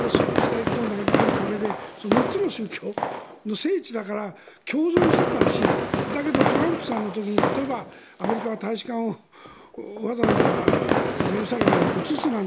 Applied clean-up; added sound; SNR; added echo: none; Fireworks; -3 dB; none.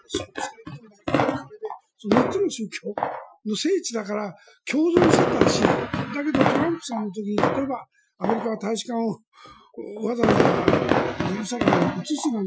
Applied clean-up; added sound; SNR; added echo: classical method Wiener filter.